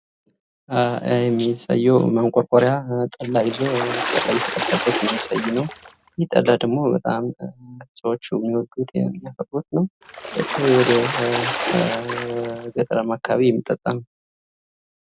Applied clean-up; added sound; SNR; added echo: none; Water / Splash, splatter; 4 dB; none.